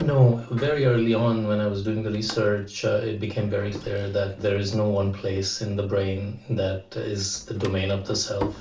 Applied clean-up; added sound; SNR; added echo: none; Door; 17 dB; reverberation time 0.3 s.